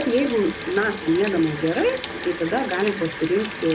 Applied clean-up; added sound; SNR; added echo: none; Sink (filling or washing) / Water tap, faucet; 10 dB; none.